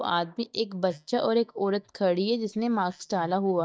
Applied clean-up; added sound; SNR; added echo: neural mask model DeepFilterNet 3.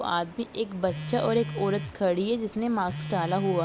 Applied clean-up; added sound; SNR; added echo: none; Telephone; 10 dB; none.